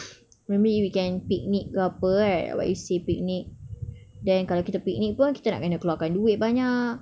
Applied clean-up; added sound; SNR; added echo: none; none; none; none.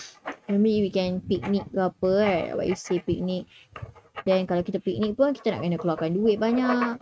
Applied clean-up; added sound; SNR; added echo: neural mask model RNNoise.